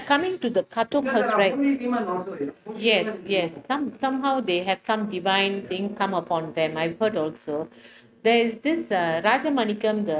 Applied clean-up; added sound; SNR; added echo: neural mask model RNNoise.